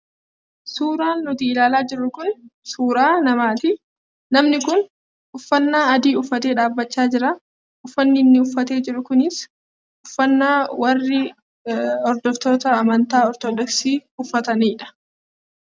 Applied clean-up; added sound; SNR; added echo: none; none; none; none.